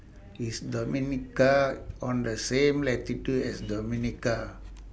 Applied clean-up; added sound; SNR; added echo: none; Accelerating, revving, vroom; 19 dB; none.